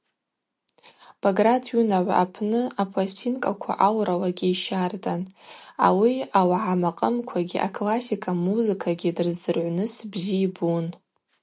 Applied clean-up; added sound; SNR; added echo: none; none; none; none.